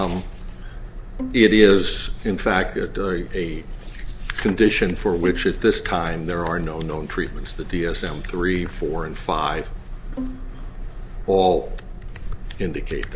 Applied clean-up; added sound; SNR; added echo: none; Bowed string instrument; 15 dB; none.